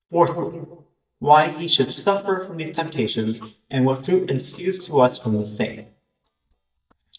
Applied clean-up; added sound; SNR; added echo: neural mask model DeepFilterNet 3.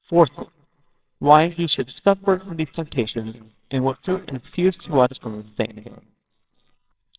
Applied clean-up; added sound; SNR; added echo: neural separator model SepFormer WHAMR!.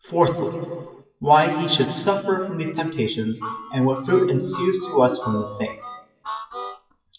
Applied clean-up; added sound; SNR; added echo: classical method WPE with log-MMSE.